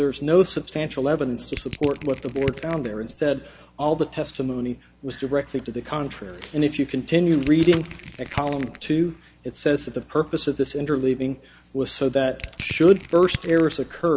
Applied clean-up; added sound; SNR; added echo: none; Crushing; 13 dB; none.